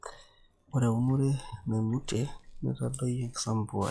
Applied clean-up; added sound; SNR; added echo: classical method log-MMSE.